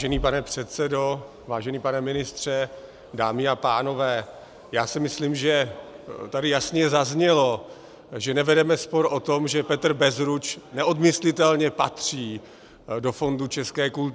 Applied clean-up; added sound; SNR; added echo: none; none; none; none.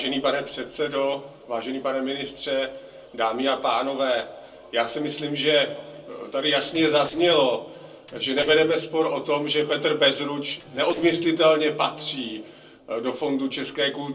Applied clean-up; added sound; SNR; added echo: neural separator model SepFormer DNS4.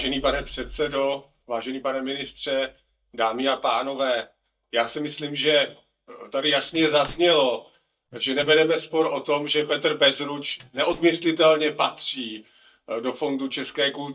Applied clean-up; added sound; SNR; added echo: neural mask model DeepFilterNet 3.